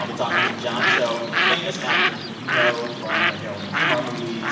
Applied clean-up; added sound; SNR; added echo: none; Bird; -4 dB; reverberation time 1.2 s.